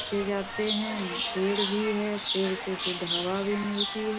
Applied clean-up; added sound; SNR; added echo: none; Chirp, tweet; 2 dB; none.